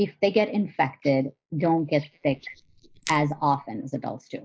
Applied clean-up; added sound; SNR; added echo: neural mask model Resemble Enhance denoiser.